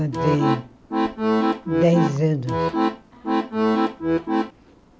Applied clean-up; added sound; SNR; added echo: none; Accordion; -4 dB; none.